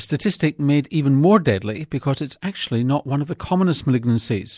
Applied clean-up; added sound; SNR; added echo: none; none; none; none.